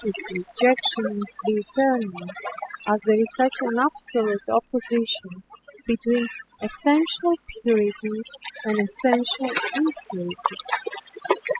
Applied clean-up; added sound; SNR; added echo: classical method spectral subtraction.